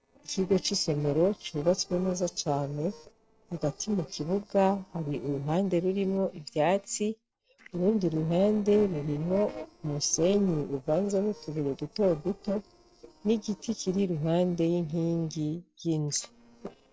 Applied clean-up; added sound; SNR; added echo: neural separator model SepFormer DNS4.